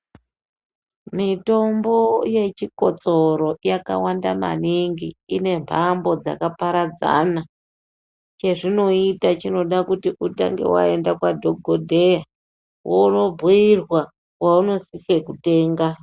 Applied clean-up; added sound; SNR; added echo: none; none; none; none.